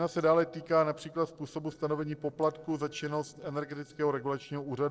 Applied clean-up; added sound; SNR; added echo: neural separator model SepFormer DNS4.